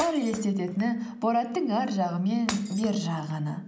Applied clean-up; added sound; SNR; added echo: none; Shatter; 16 dB; none.